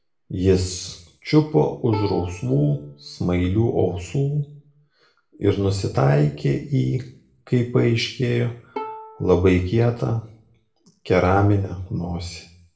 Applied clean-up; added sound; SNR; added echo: none; Bowed string instrument; 18 dB; reverberation time 0.5 s.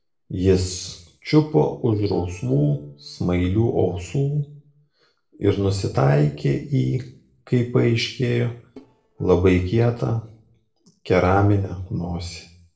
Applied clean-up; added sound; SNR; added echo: neural separator model SepFormer DNS4.